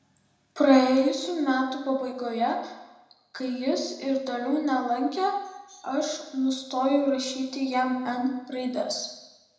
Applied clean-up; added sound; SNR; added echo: none; none; none; reverberation time 0.9 s.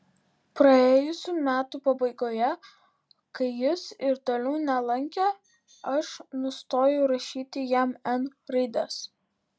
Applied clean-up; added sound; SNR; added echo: none; none; none; none.